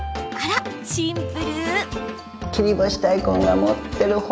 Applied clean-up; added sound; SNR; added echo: none; none; none; none.